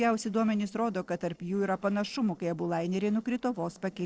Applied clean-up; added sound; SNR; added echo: neural separator model SepFormer DNS4.